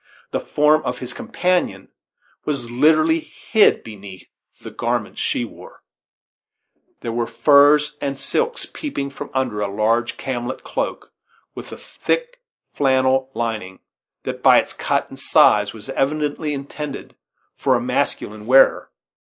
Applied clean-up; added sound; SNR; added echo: neural mask model Resemble Enhance denoiser.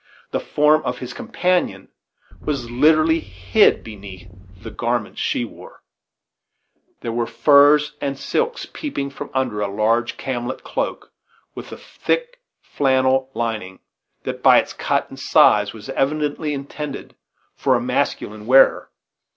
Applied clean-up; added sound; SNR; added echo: none; Wind; 17 dB; none.